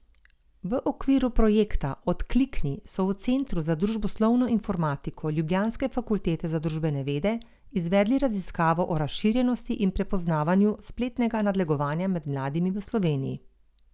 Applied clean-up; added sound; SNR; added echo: none; none; none; none.